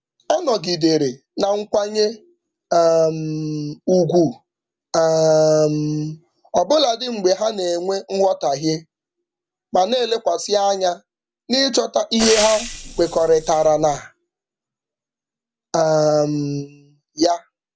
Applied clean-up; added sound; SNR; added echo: none; Frying (food); 8 dB; none.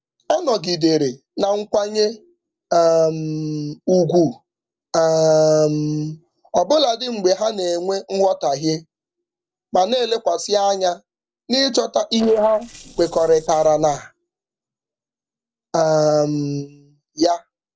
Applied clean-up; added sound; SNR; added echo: neural separator model SepFormer DNS4.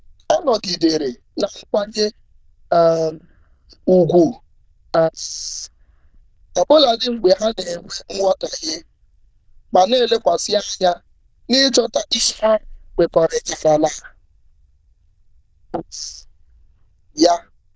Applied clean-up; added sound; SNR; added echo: neural diffusion model UNIVERSE++.